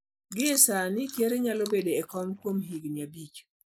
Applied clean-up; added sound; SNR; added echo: neural mask model Resemble Enhance denoiser.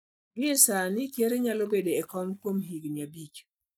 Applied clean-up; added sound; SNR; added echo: neural mask model DeepFilterNet 3.